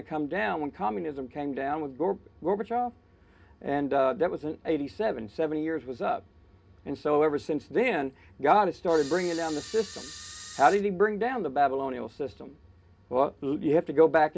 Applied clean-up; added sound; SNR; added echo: none; Camera; 15 dB; reverberation time 0.3 s.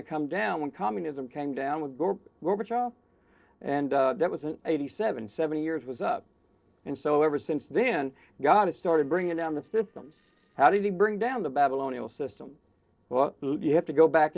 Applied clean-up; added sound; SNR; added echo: neural separator model SepFormer DNS4.